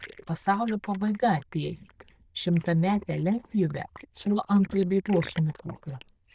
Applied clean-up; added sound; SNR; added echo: neural diffusion model UNIVERSE++.